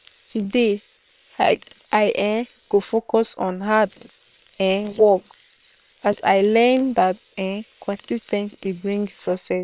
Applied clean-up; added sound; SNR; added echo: neural separator model SepFormer WHAM!.